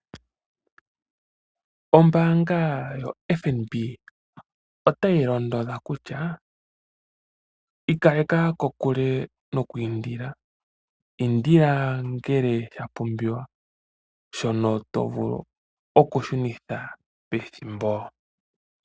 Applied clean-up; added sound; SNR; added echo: none; none; none; none.